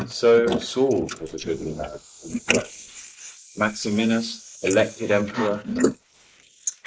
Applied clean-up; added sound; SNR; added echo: neural mask model Resemble Enhance denoiser.